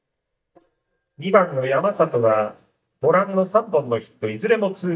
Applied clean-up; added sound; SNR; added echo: neural mask model DeepFilterNet 3.